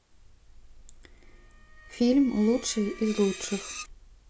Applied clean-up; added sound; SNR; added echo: none; Screech; 16 dB; none.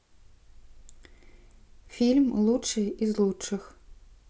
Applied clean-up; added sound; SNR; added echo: none; none; none; none.